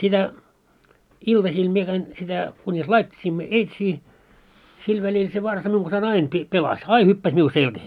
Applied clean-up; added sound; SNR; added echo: none; none; none; none.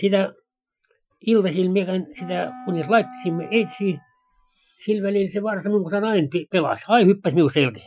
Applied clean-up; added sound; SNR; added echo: classical method Wiener filter.